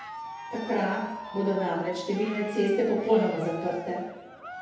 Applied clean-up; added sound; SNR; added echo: none; Cheering; 12 dB; reverberation time 0.8 s.